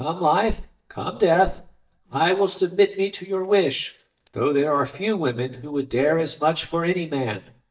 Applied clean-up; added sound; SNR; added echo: neural mask model DeepFilterNet 3.